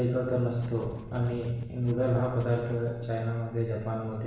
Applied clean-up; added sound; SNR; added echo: none; Scratching (performance technique); 17 dB; reverberation time 0.9 s.